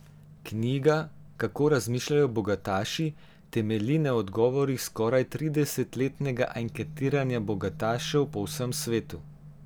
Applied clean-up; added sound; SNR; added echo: none; none; none; none.